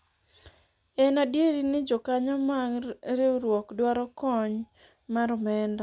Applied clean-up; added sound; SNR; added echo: none; none; none; none.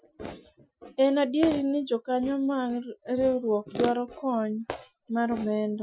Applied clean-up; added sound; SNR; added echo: classical method Wiener filter.